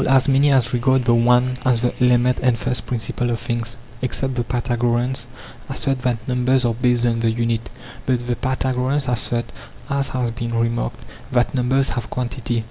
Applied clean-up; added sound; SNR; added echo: none; none; none; none.